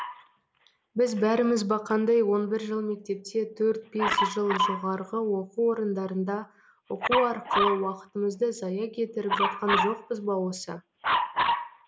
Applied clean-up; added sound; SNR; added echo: none; Dog; 4 dB; none.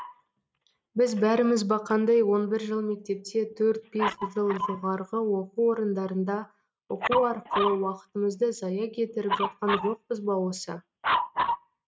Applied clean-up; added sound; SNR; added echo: neural mask model RNNoise.